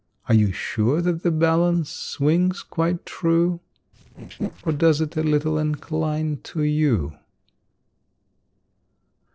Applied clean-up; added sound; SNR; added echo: neural separator model SepFormer DNS4.